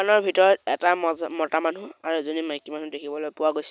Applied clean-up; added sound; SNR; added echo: none; none; none; none.